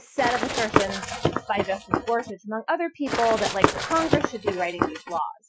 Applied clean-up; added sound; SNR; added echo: classical method Wiener filter.